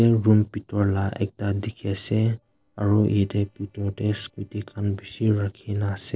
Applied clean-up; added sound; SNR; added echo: neural separator model SepFormer DNS4.